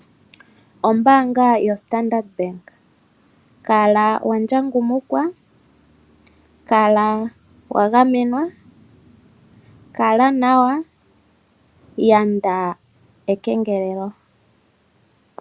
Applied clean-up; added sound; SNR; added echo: none; none; none; none.